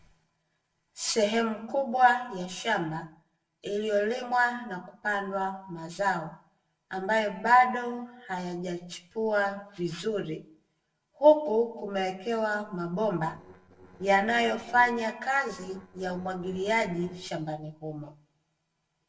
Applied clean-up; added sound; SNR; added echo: neural separator model SepFormer DNS4.